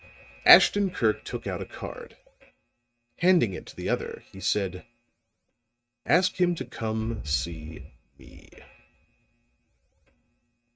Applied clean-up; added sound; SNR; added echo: neural mask model RNNoise.